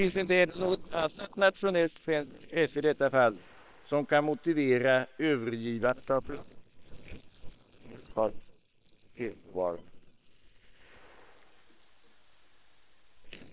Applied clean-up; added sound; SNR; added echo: neural separator model SepFormer WHAM!.